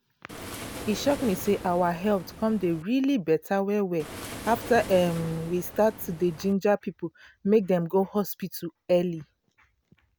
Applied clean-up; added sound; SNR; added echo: none; Waves, surf; 13 dB; none.